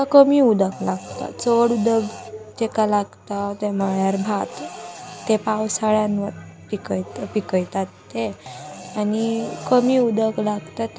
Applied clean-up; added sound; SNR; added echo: none; Fart; 19 dB; none.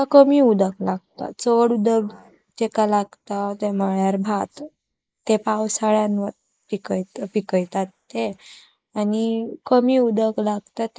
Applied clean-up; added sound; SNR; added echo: neural mask model Resemble Enhance denoiser.